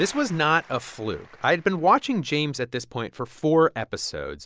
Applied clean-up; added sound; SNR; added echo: none; none; none; none.